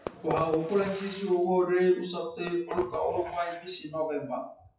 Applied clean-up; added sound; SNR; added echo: classical method WPE with log-MMSE.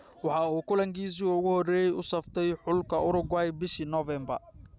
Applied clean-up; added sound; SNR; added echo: none; none; none; none.